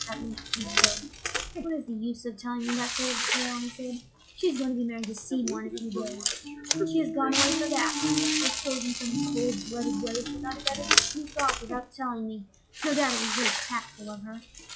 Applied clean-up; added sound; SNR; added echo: classical method log-MMSE.